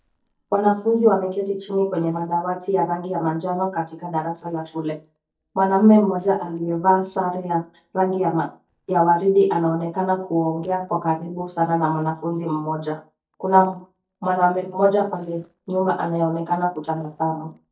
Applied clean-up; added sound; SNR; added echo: neural mask model DeepFilterNet 3.